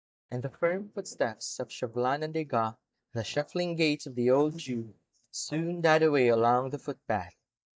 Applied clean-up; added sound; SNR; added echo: neural mask model DeepFilterNet 3.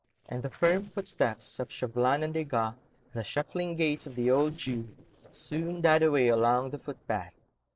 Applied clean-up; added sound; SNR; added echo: neural separator model SepFormer DNS4.